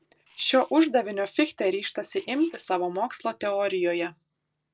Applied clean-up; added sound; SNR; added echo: neural separator model SepFormer DNS4.